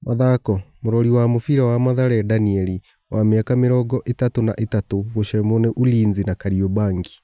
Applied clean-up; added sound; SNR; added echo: none; none; none; none.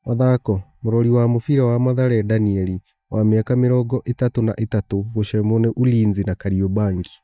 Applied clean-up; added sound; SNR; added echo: neural mask model DeepFilterNet 3.